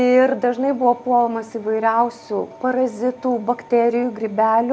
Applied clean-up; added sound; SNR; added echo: none; none; none; none.